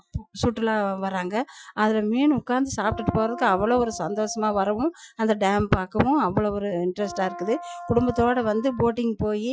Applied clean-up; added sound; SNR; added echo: classical method Wiener filter.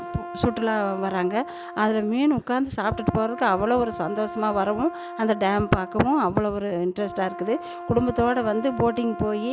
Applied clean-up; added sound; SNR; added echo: none; Brass instrument; 12 dB; none.